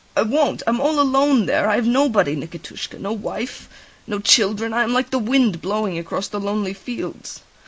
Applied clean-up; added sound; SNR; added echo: none; none; none; none.